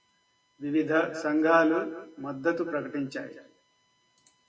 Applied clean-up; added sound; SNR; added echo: none; none; none; none.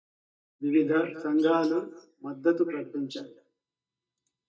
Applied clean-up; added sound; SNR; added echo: neural mask model DeepFilterNet 3.